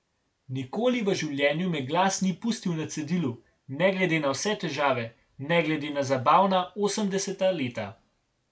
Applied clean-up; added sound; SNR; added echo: none; none; none; none.